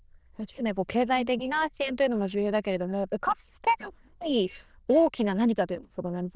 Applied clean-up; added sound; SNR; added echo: neural diffusion model UNIVERSE++.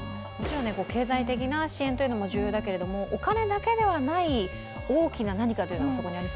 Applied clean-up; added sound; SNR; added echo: none; Bowed string instrument + Clapping; 16 dB; none.